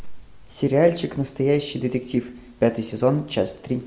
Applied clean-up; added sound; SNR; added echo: none; none; none; none.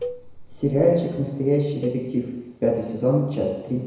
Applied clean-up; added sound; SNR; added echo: none; Cowbell; 15 dB; reverberation time 1.0 s.